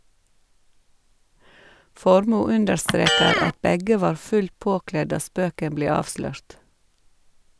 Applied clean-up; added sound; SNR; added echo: none; Electric guitar; 3 dB; none.